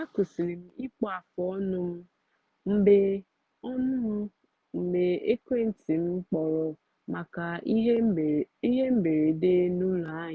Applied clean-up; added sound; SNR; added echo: none; none; none; none.